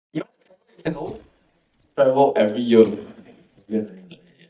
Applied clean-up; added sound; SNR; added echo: neural mask model DeepFilterNet 3.